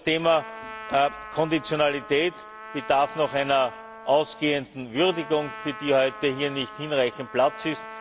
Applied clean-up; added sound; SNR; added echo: none; Trumpet; 15 dB; none.